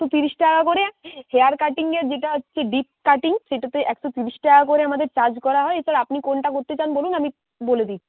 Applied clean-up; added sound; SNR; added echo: none; none; none; none.